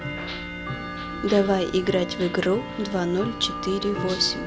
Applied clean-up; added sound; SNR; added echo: none; Tick-tock / Bell; 7 dB; none.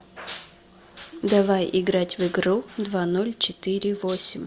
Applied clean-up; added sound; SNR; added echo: none; none; none; none.